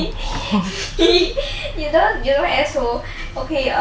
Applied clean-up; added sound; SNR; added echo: none; none; none; none.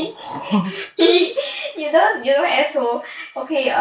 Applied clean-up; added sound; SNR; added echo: neural mask model Resemble Enhance denoiser.